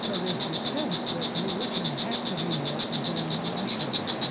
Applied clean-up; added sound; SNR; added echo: none; Insect; -5 dB; none.